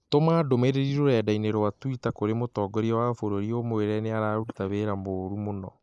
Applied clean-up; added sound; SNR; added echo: neural mask model Resemble Enhance denoiser.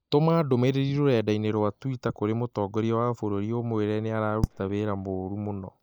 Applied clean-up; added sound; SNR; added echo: neural mask model DeepFilterNet 3.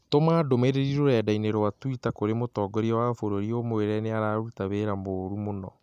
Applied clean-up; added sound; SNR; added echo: none; none; none; none.